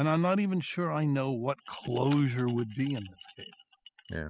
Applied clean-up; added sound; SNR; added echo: classical method spectral subtraction.